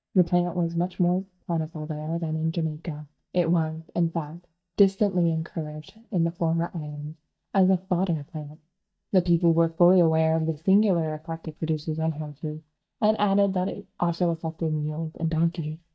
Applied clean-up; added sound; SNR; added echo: neural mask model DeepFilterNet 3.